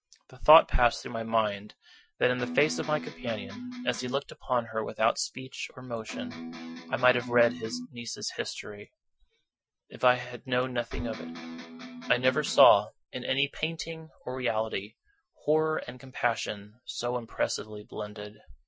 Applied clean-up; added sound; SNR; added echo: classical method Wiener filter.